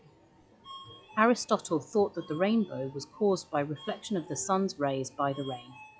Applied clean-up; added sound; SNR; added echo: classical method log-MMSE.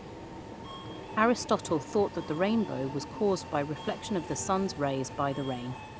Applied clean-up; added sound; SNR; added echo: none; Subway, metro, underground; 11 dB; none.